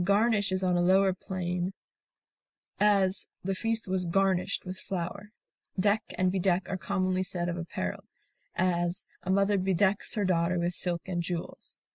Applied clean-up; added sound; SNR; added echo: none; none; none; none.